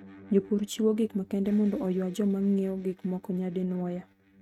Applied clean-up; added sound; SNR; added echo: neural mask model RNNoise.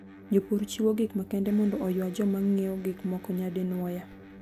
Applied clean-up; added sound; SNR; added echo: none; Electric guitar; 19 dB; none.